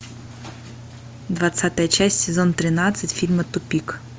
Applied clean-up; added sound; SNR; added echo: none; none; none; none.